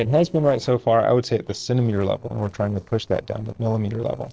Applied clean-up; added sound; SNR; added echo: neural separator model SepFormer DNS4.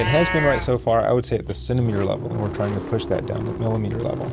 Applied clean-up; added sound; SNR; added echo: none; Engine starting / Car + Livestock, farm animals, working animals; 7 dB; none.